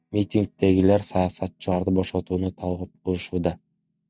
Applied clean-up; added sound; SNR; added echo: neural mask model RNNoise.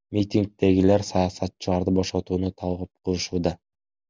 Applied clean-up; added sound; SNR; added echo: none; none; none; none.